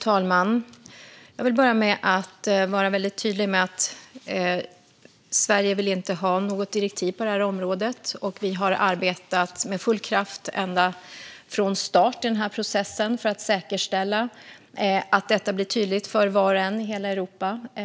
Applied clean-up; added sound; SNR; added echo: none; none; none; none.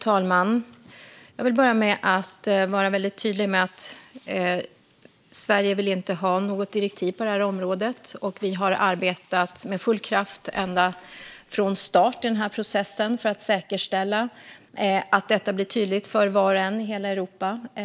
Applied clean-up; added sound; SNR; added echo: neural mask model Resemble Enhance denoiser.